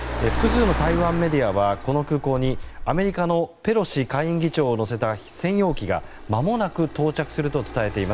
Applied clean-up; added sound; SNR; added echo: none; Car; 8 dB; none.